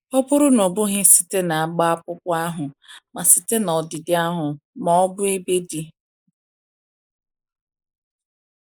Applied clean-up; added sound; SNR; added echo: neural mask model Resemble Enhance denoiser.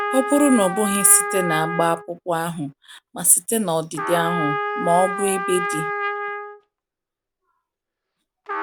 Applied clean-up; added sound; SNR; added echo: none; Trumpet; 6 dB; none.